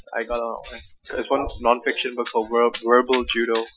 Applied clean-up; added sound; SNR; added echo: classical method Wiener filter.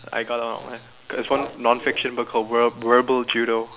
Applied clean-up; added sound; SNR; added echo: none; none; none; none.